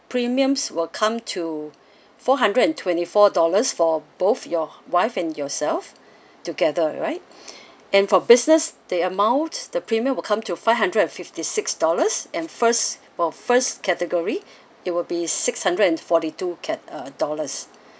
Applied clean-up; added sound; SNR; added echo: none; none; none; none.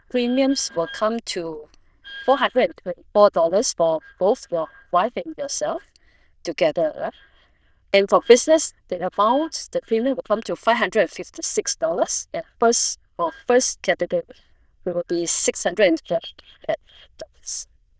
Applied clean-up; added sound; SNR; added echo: neural diffusion model UNIVERSE++.